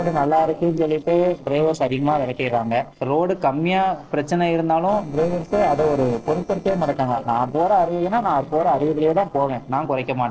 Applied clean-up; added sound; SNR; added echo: neural separator model SepFormer DNS4.